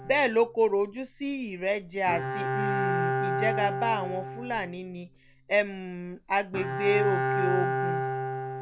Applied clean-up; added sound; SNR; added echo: none; Bowed string instrument; 2 dB; none.